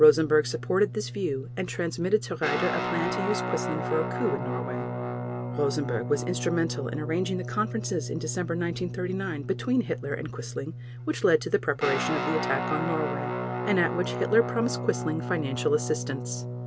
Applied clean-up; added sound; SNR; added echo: none; Guitar; 5 dB; none.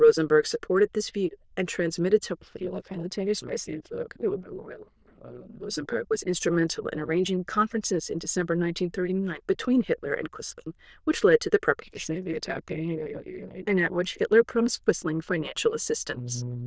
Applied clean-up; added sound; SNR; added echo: neural diffusion model UNIVERSE++.